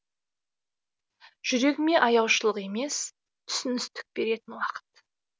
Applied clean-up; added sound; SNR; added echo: none; none; none; none.